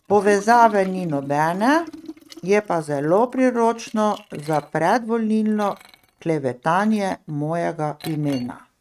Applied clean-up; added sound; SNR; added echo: neural mask model RNNoise.